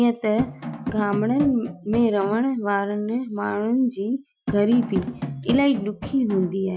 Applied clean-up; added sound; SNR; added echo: classical method Wiener filter.